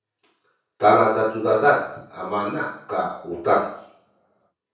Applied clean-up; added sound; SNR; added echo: none; none; none; reverberation time 0.6 s.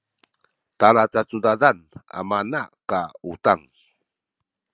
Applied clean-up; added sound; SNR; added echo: none; none; none; none.